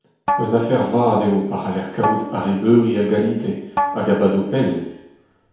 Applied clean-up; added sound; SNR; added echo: none; Bowed string instrument; 8 dB; reverberation time 0.9 s.